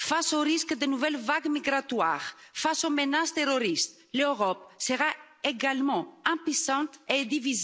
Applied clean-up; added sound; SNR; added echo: none; none; none; none.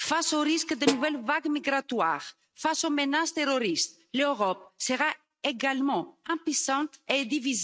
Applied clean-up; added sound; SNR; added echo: neural mask model RNNoise.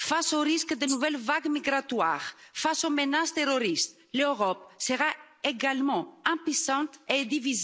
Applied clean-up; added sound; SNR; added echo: neural mask model Resemble Enhance denoiser.